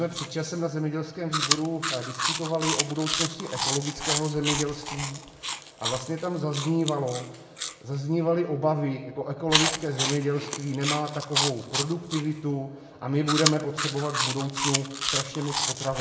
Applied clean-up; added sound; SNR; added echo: none; Chewing, mastication; 2 dB; reverberation time 0.8 s.